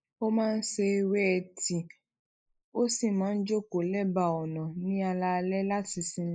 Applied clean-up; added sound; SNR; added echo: neural mask model Resemble Enhance denoiser.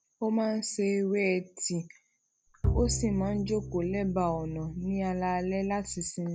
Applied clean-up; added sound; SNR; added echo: none; Bowed string instrument; 5 dB; none.